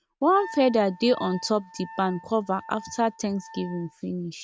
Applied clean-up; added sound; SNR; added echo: none; Wind instrument, woodwind instrument; 18 dB; none.